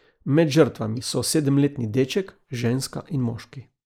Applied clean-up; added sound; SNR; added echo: neural mask model Resemble Enhance denoiser.